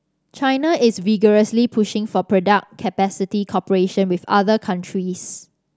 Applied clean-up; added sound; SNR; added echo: none; none; none; none.